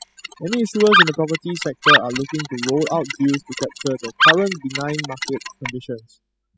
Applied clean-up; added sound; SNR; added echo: classical method spectral subtraction.